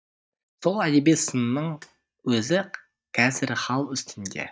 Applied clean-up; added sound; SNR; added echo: neural mask model DeepFilterNet 3.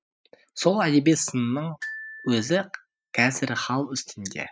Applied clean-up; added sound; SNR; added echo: classical method spectral subtraction.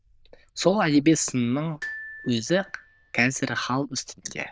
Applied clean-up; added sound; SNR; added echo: neural diffusion model UNIVERSE++.